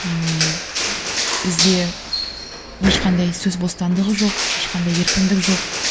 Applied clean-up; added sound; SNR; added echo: none; Crushing; 3 dB; none.